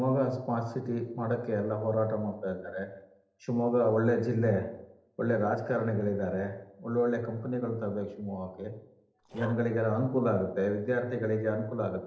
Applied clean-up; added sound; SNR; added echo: neural separator model SepFormer DNS4.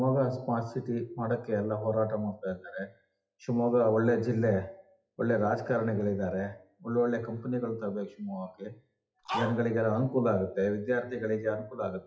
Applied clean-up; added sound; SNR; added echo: classical method WPE with log-MMSE.